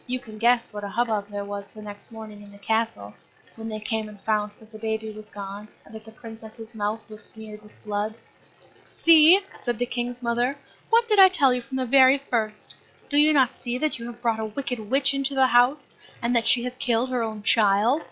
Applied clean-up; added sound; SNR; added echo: classical method log-MMSE.